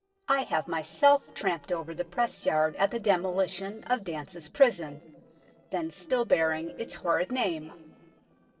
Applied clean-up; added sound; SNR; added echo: neural separator model SepFormer DNS4.